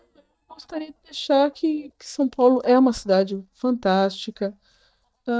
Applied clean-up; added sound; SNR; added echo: neural mask model DeepFilterNet 3.